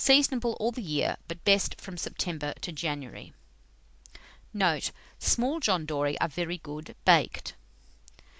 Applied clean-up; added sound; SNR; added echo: none; none; none; none.